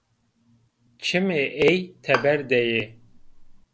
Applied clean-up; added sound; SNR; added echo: none; Bowed string instrument; 9 dB; none.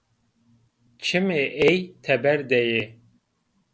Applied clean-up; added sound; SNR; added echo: none; none; none; none.